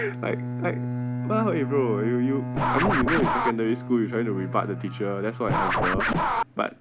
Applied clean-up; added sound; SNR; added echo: none; Scratching (performance technique) + Bowed string instrument; 0 dB; none.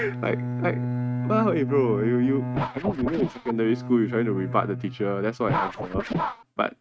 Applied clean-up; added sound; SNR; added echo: neural mask model RNNoise.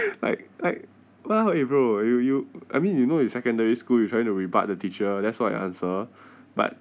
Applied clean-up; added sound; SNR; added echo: none; none; none; none.